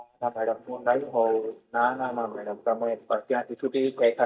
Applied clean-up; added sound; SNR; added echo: neural mask model DeepFilterNet 3.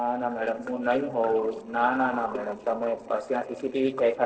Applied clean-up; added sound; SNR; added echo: neural separator model SepFormer DNS4.